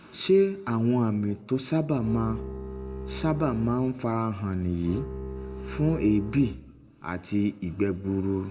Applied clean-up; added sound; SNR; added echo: none; Bowed string instrument; 10 dB; reverberation time 0.9 s.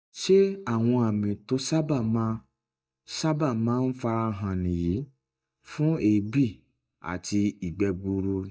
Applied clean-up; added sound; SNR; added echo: neural mask model DeepFilterNet 3.